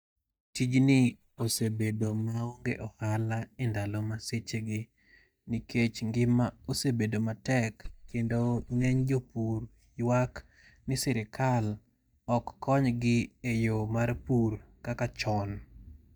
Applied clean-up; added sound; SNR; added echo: neural mask model DeepFilterNet 3.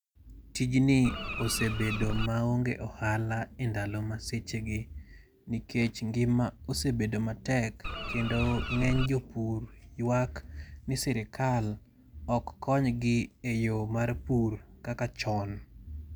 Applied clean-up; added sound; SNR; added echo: none; Bird; 3 dB; none.